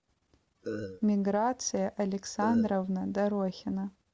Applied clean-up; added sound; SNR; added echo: none; Burping, eructation; 8 dB; none.